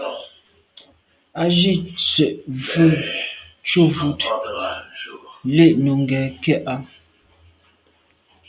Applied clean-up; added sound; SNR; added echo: none; none; none; none.